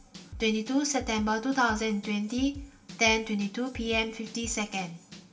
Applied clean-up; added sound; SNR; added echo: none; Drum / Drum kit; 16 dB; reverberation time 0.2 s.